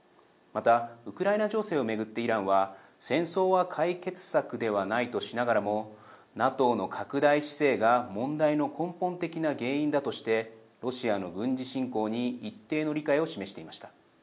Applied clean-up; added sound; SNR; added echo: none; none; none; none.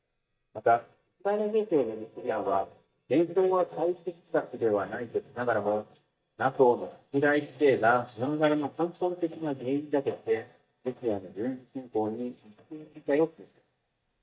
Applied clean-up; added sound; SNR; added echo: neural mask model DeepFilterNet 3.